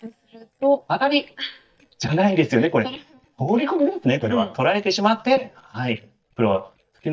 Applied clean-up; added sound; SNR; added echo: neural mask model DeepFilterNet 3.